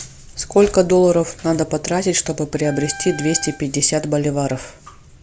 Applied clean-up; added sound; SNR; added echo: none; Wind instrument, woodwind instrument; 18 dB; none.